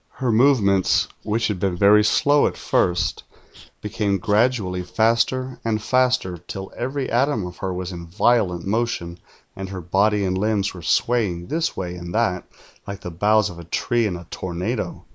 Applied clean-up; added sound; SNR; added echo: none; none; none; none.